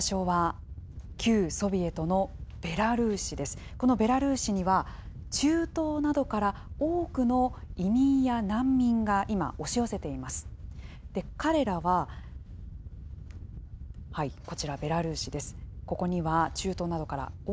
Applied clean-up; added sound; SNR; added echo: none; Wind / Boat, Water vehicle; 12 dB; none.